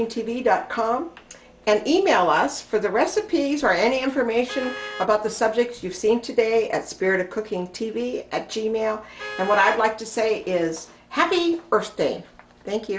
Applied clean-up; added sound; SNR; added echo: none; Vehicle horn, car horn, honking; 18 dB; none.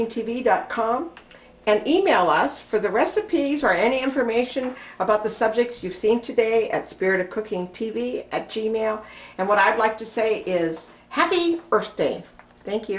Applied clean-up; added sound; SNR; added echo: none; none; none; none.